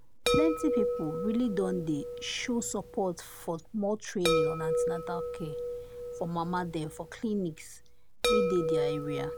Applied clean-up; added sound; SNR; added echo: none; Chime; 0 dB; none.